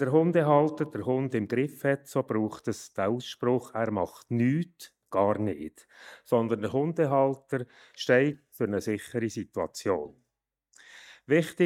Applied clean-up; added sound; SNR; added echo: neural mask model DeepFilterNet 3.